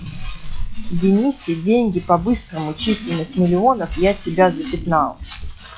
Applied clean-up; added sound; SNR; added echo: classical method log-MMSE.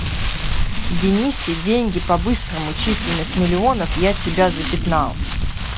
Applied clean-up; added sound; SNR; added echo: none; Wind + Crumpling, crinkling; 1 dB; none.